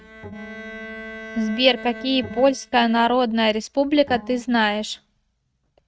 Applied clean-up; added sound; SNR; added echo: neural mask model RNNoise.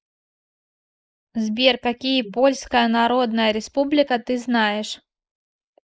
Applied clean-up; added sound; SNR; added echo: neural mask model Resemble Enhance denoiser.